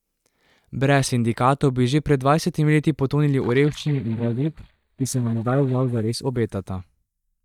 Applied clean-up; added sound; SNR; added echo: neural mask model DeepFilterNet 3.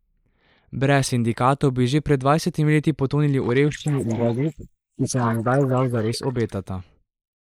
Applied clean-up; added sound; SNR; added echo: neural mask model Resemble Enhance denoiser.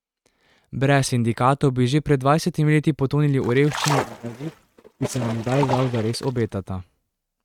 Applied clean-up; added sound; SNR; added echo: neural mask model RNNoise.